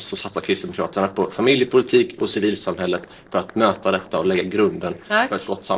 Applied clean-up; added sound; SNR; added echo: neural separator model SepFormer DNS4.